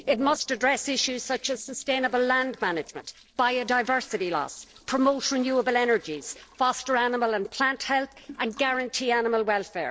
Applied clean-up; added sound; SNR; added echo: neural separator model SepFormer DNS4.